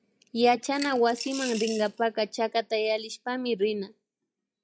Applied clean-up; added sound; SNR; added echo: classical method log-MMSE.